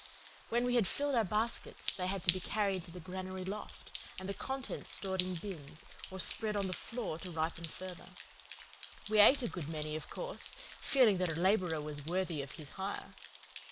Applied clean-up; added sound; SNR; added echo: none; Drip; 6 dB; none.